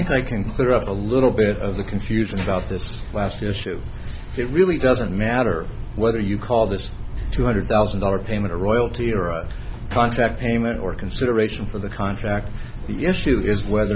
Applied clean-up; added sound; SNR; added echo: none; none; none; none.